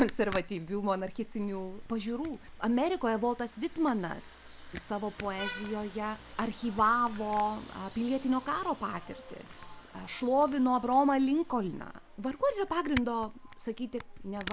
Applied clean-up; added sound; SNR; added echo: none; Camera + Vehicle horn, car horn, honking; 17 dB; none.